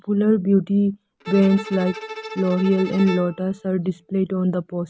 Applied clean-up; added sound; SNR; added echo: none; Bowed string instrument; 14 dB; none.